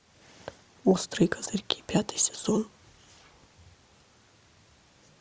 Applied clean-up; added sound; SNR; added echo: none; none; none; none.